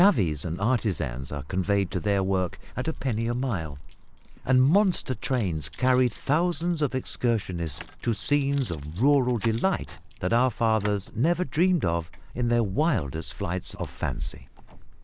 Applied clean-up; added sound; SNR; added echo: none; Keys jangling; 12 dB; none.